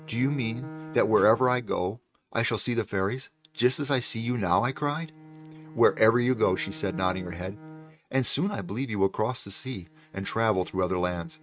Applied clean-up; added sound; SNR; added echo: neural mask model RNNoise.